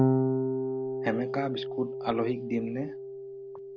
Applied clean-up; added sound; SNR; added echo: none; Electric guitar / Bass guitar; -3 dB; none.